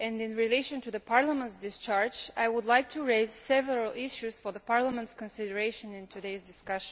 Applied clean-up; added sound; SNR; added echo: none; none; none; none.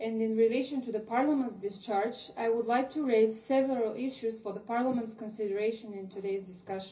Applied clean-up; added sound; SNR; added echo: none; none; none; reverberation time 0.5 s.